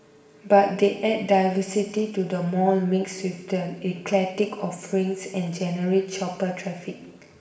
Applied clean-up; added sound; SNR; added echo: none; none; none; reverberation time 0.9 s.